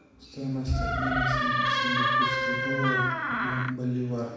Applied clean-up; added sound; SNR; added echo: none; Door; -5 dB; reverberation time 1.1 s.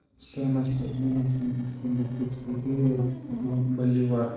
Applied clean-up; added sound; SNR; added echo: neural separator model SepFormer DNS4.